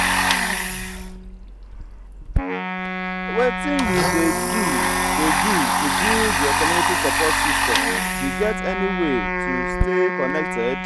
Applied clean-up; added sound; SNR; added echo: none; Domestic sounds, home sounds + Wind instrument, woodwind instrument; -5 dB; none.